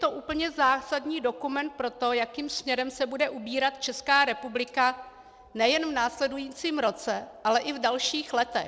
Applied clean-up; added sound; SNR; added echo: none; none; none; none.